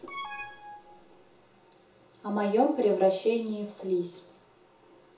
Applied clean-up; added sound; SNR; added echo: none; Alarm; 12 dB; reverberation time 0.7 s.